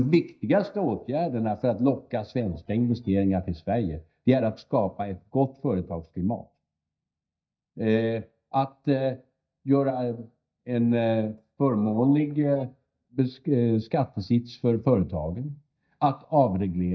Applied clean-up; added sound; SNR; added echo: neural mask model DeepFilterNet 3.